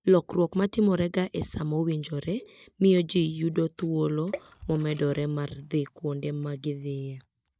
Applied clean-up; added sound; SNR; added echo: neural mask model DeepFilterNet 3.